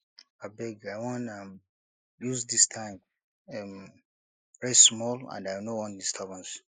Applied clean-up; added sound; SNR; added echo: neural mask model Resemble Enhance denoiser.